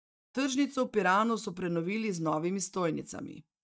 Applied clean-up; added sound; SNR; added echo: neural mask model DeepFilterNet 3.